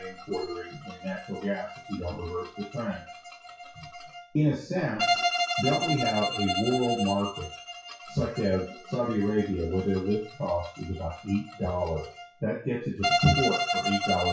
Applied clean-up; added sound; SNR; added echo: classical method WPE with log-MMSE.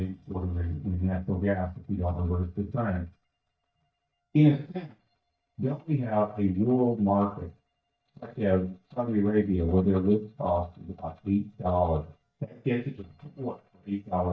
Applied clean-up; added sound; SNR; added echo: neural mask model DeepFilterNet 3.